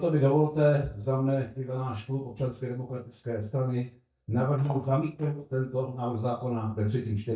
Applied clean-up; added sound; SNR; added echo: neural mask model DeepFilterNet 3.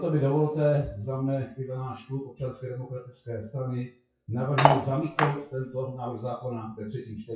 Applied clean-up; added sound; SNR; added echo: classical method WPE with log-MMSE.